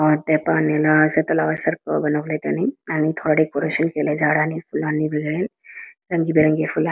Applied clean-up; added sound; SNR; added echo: none; none; none; none.